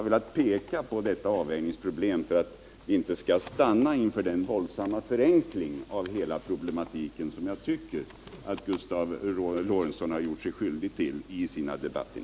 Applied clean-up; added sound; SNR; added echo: none; none; none; none.